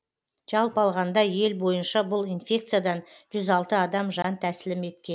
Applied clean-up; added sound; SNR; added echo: none; none; none; none.